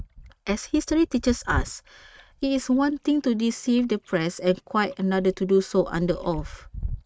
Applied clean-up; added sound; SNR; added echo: neural mask model RNNoise.